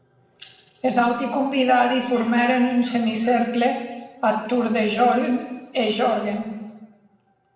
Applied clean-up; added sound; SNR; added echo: none; none; none; reverberation time 1.1 s.